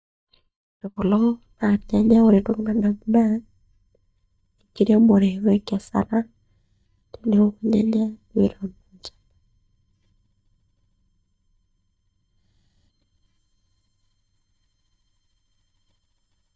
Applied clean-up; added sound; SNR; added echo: neural mask model DeepFilterNet 3.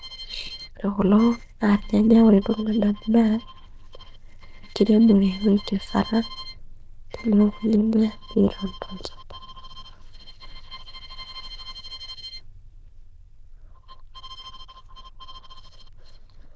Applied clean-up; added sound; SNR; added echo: neural diffusion model UNIVERSE++.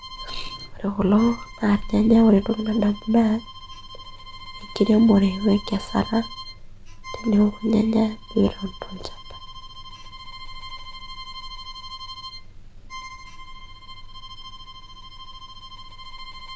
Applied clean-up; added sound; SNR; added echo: none; Alarm + Bowed string instrument; 13 dB; none.